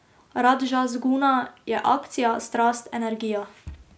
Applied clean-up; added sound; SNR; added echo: none; none; none; none.